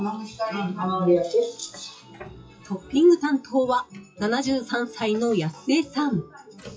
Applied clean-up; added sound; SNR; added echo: classical method WPE with log-MMSE.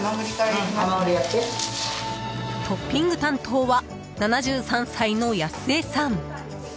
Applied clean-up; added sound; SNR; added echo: none; none; none; none.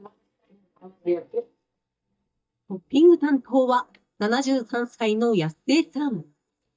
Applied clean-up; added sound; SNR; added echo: neural mask model DeepFilterNet 3.